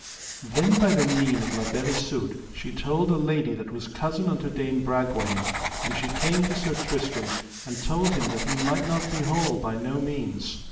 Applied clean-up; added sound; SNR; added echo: none; Writing; 7 dB; reverberation time 0.8 s.